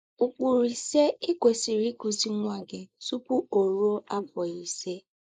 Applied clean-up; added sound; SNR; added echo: neural mask model Resemble Enhance denoiser.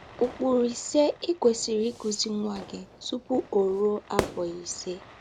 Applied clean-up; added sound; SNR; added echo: none; Fire / Fireworks; 12 dB; none.